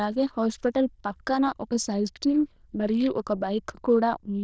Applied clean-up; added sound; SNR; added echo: neural diffusion model UNIVERSE++.